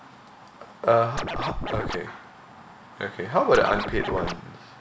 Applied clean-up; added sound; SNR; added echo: none; Scratching (performance technique); 3 dB; none.